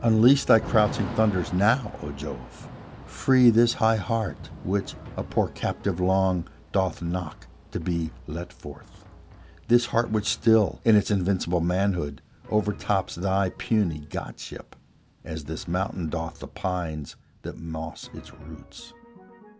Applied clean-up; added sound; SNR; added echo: none; Thunder / Rain + Drum; 16 dB; none.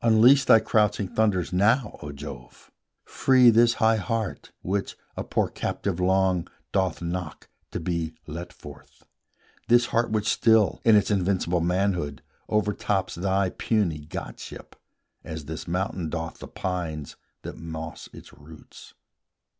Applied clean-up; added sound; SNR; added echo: none; none; none; none.